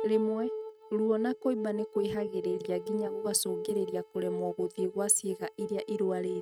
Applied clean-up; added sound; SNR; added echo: neural mask model RNNoise.